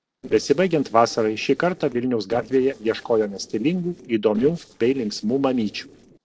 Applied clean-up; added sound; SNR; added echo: neural separator model SepFormer DNS4.